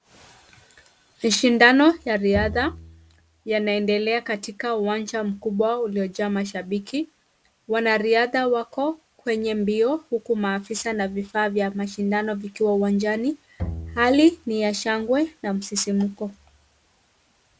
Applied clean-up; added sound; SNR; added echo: none; Bowed string instrument; 12 dB; none.